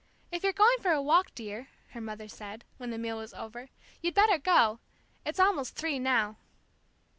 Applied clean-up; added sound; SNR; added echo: none; none; none; none.